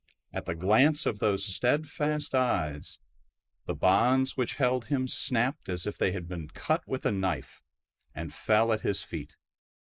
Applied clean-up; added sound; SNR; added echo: neural mask model Resemble Enhance denoiser.